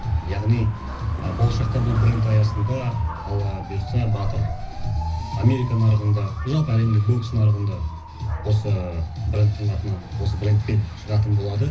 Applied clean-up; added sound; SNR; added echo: none; Motorcycle / Dog; 12 dB; reverberation time 0.4 s.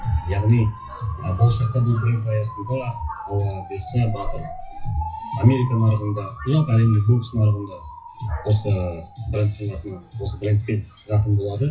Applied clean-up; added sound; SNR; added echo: classical method WPE with log-MMSE.